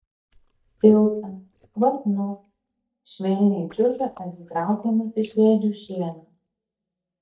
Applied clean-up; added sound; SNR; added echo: neural mask model DeepFilterNet 3.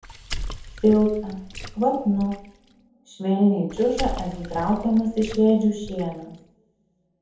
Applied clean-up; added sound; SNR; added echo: none; Water / Splash, splatter; 12 dB; reverberation time 0.7 s.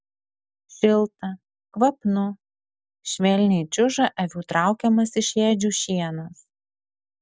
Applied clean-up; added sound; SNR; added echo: none; none; none; none.